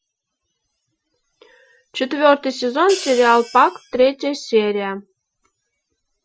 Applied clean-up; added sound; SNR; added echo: classical method Wiener filter.